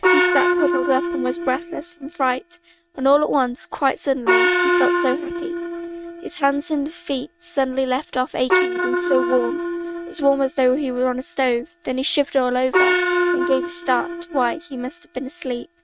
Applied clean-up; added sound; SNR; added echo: neural mask model RNNoise.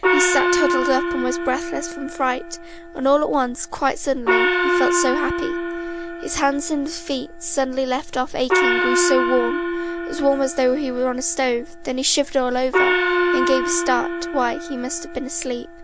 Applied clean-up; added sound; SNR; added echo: none; Gong; 0 dB; none.